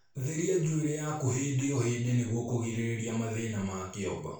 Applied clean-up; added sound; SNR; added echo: none; none; none; reverberation time 0.4 s.